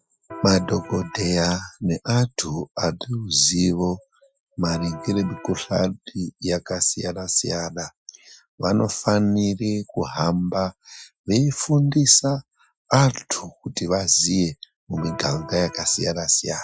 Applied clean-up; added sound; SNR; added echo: classical method Wiener filter.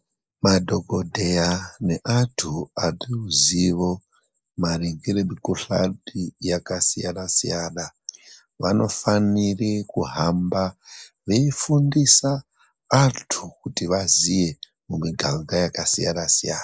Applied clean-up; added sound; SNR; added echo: neural mask model Resemble Enhance denoiser.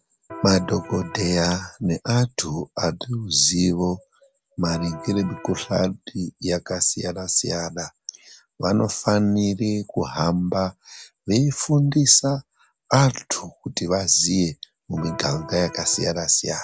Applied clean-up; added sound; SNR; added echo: none; Electric guitar; 15 dB; none.